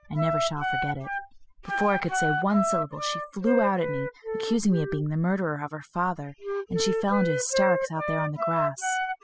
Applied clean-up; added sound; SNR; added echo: classical method spectral subtraction.